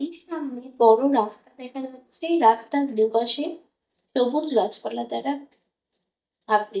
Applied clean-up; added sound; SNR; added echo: neural mask model DeepFilterNet 3.